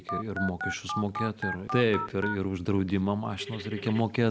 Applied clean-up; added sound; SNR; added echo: none; Telephone; 8 dB; none.